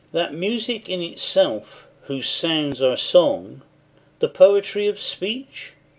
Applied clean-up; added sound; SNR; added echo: none; none; none; none.